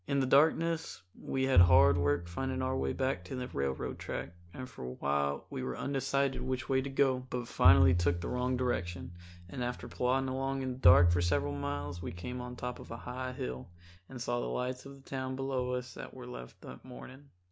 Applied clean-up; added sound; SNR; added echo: none; Bowed string instrument; -1 dB; none.